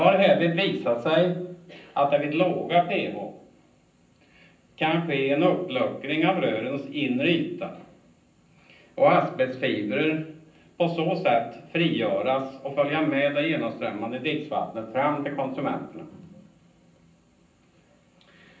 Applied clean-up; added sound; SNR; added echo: none; none; none; reverberation time 0.6 s.